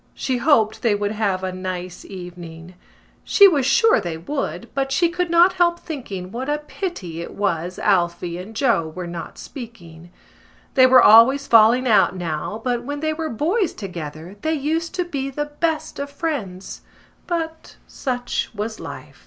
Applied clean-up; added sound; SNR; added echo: none; none; none; none.